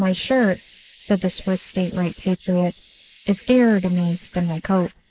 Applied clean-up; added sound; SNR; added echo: neural mask model Resemble Enhance denoiser.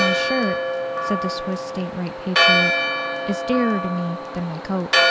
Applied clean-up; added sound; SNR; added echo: none; Church bell; -4 dB; none.